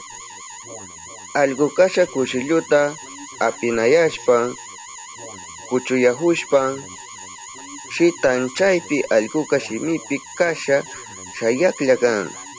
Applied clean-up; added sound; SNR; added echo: none; Cricket / Frog + Alarm; 16 dB; none.